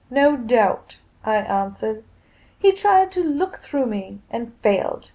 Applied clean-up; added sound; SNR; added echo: none; none; none; none.